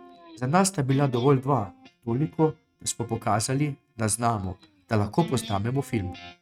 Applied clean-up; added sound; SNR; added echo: neural mask model RNNoise.